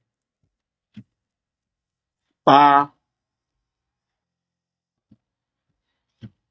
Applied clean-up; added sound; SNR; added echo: neural mask model DeepFilterNet 3.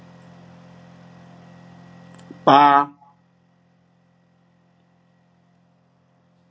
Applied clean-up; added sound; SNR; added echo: none; none; none; none.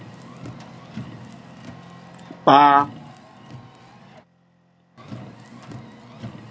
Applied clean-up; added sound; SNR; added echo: none; Car; 17 dB; none.